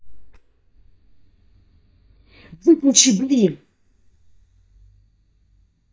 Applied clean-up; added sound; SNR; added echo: neural mask model DeepFilterNet 3.